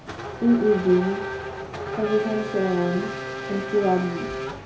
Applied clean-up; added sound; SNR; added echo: none; Race car, auto racing / Accelerating, revving, vroom; 7 dB; reverberation time 0.3 s.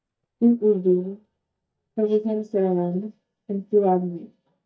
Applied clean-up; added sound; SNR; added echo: neural mask model DeepFilterNet 3.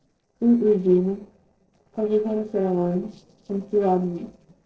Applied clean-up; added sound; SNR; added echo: neural separator model SepFormer DNS4.